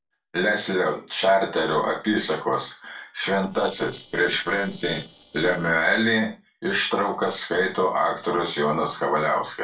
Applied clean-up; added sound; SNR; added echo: neural separator model SepFormer DNS4.